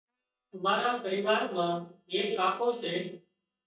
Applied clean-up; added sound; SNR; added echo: neural mask model DeepFilterNet 3.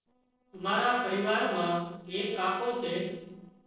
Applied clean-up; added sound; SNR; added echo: neural separator model SepFormer DNS4.